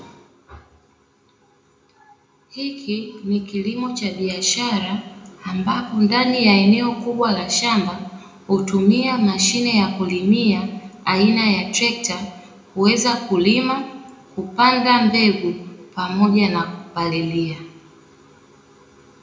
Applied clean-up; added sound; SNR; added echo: none; none; none; reverberation time 0.6 s.